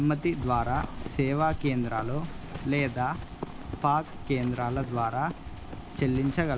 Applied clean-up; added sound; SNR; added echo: none; Livestock, farm animals, working animals; 11 dB; none.